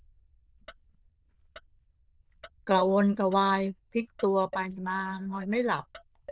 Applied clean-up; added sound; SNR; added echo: neural diffusion model UNIVERSE++.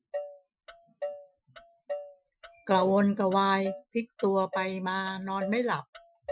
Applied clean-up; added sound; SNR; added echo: classical method Wiener filter.